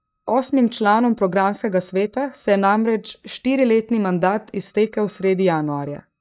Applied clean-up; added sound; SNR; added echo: neural mask model DeepFilterNet 3.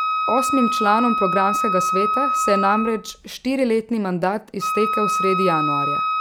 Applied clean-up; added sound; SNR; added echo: none; Wind instrument, woodwind instrument; 1 dB; none.